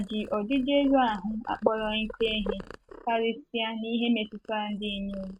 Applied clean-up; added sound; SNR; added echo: neural mask model RNNoise.